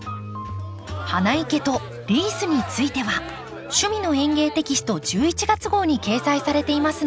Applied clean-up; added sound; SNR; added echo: none; Crowd; 14 dB; none.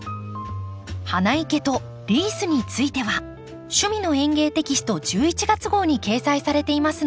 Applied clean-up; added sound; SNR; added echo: none; none; none; none.